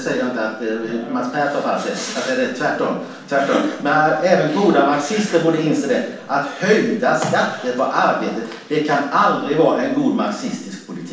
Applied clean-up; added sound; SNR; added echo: none; none; none; reverberation time 0.7 s.